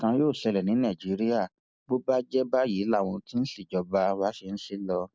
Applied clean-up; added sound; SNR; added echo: none; none; none; none.